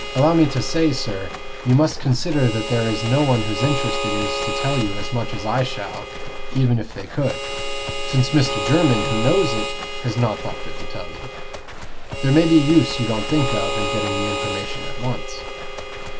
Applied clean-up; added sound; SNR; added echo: none; Livestock, farm animals, working animals + Harmonica; 4 dB; none.